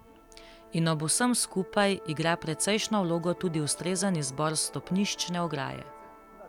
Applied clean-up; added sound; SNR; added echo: none; Musical instrument; 18 dB; none.